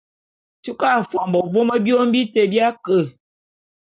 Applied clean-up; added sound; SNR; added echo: none; none; none; none.